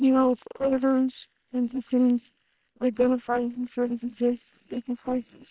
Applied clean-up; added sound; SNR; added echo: neural separator model SepFormer WHAM!.